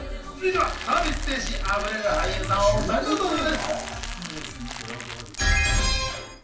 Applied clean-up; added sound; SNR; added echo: none; Crackle; 12 dB; reverberation time 0.3 s.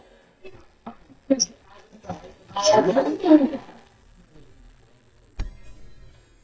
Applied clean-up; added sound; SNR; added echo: neural mask model DeepFilterNet 3.